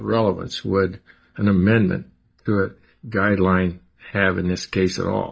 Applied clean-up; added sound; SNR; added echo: neural mask model DeepFilterNet 3.